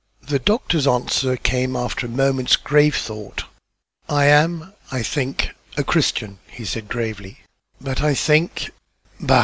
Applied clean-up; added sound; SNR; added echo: none; none; none; none.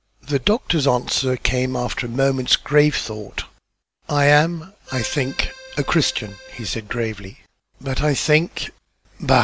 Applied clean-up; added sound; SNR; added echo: none; Accordion; 16 dB; none.